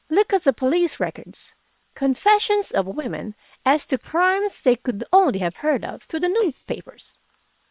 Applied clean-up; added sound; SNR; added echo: neural separator model SepFormer WHAM!.